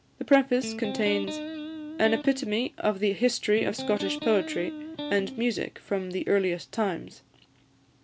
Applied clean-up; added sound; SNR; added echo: none; Electric guitar; 7 dB; none.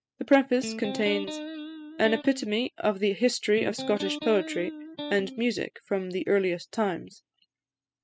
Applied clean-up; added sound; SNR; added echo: classical method spectral subtraction.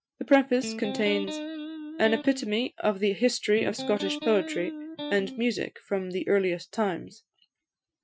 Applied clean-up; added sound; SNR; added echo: classical method Wiener filter.